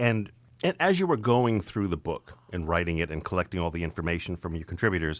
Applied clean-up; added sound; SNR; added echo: none; none; none; none.